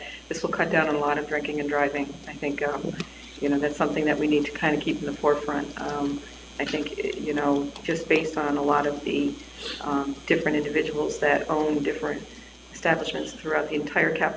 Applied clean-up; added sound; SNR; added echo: none; none; none; none.